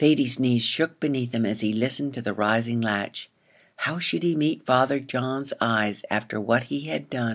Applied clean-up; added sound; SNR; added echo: none; none; none; none.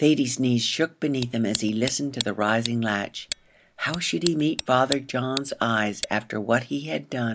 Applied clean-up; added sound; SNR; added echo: none; Tick; 12 dB; none.